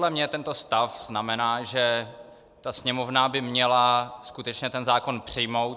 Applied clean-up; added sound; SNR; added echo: none; none; none; none.